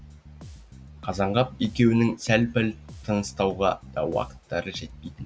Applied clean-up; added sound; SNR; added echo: none; Bass guitar; 18 dB; none.